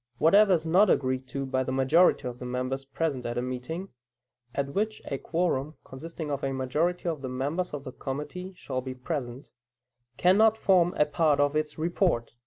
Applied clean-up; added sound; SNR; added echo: none; none; none; none.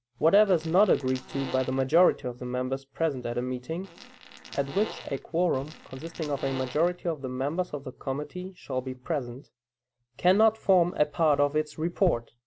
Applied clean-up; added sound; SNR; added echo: none; Fart; 16 dB; none.